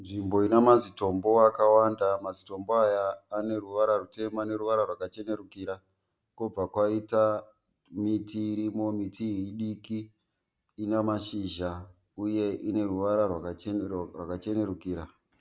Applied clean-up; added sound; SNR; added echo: none; none; none; none.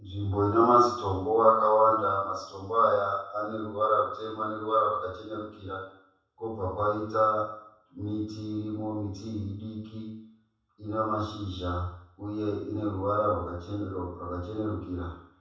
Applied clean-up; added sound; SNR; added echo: none; none; none; reverberation time 0.7 s.